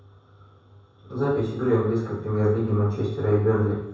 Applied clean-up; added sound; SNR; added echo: none; none; none; reverberation time 0.7 s.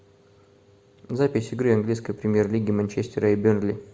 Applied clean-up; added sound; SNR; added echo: none; none; none; none.